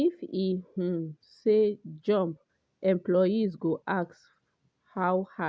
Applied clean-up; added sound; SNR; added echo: none; none; none; none.